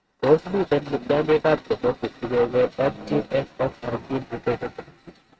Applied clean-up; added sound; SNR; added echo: neural mask model RNNoise.